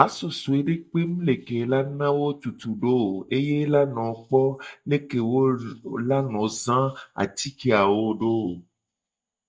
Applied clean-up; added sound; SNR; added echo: neural mask model DeepFilterNet 3.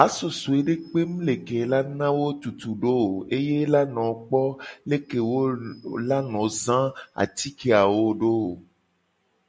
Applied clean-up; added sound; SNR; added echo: none; none; none; none.